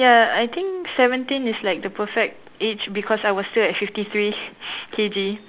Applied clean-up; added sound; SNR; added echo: none; none; none; none.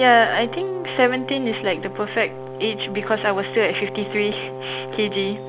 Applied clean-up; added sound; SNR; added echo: none; Brass instrument; 10 dB; none.